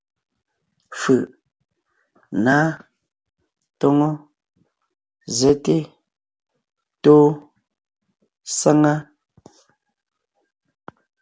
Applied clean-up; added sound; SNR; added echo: none; none; none; none.